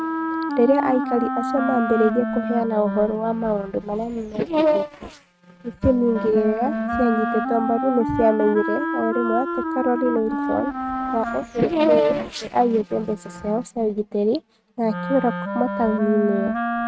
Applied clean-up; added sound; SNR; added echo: neural mask model RNNoise.